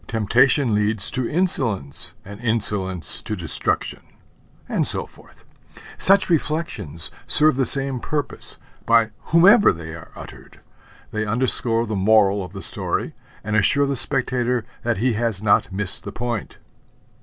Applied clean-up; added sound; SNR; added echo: none; none; none; none.